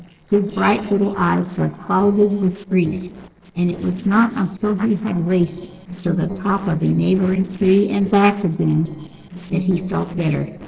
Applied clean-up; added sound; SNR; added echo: neural separator model SepFormer DNS4.